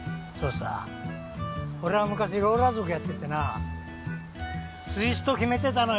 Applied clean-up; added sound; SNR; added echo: none; none; none; none.